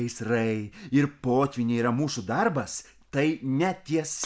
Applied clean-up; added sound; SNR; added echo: none; none; none; none.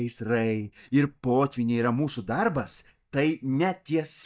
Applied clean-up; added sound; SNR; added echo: neural mask model DeepFilterNet 3.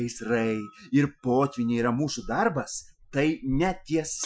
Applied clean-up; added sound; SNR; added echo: classical method Wiener filter.